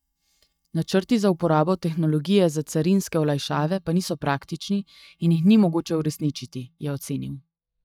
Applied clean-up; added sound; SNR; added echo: neural mask model DeepFilterNet 3.